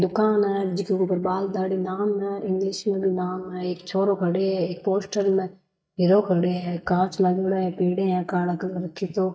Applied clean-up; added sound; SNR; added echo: neural mask model DeepFilterNet 3.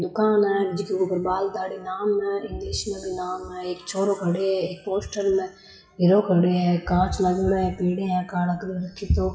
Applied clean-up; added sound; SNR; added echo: classical method WPE with log-MMSE.